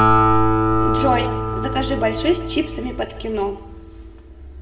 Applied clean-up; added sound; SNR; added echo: none; Acoustic guitar; -3 dB; reverberation time 0.7 s.